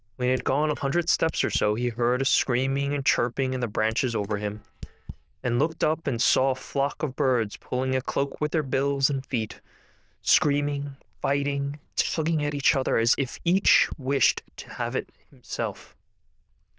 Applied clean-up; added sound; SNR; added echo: neural diffusion model UNIVERSE++.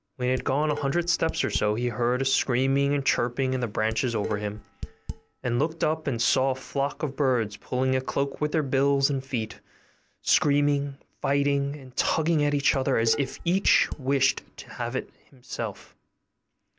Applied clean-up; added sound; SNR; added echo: none; Dishes, pots, and pans; 11 dB; none.